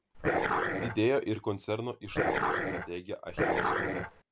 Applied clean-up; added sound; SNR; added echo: none; Dog; -4 dB; none.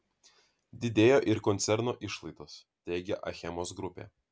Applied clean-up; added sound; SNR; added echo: none; none; none; none.